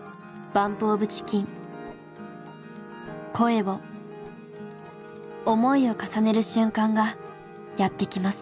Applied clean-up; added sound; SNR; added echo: none; none; none; none.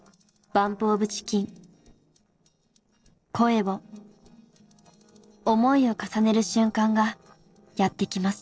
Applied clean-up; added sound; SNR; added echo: neural separator model SepFormer DNS4.